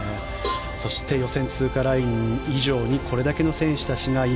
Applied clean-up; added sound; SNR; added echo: none; Cowbell; 13 dB; none.